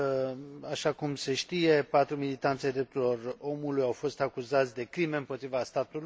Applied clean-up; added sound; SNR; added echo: none; none; none; none.